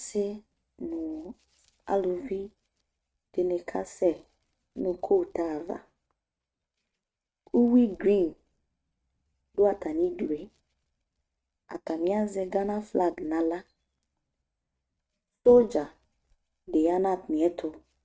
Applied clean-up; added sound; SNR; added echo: neural mask model RNNoise.